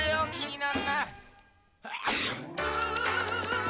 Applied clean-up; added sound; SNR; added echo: none; Sneeze; 5 dB; none.